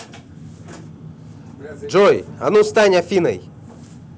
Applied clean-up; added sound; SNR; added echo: none; none; none; none.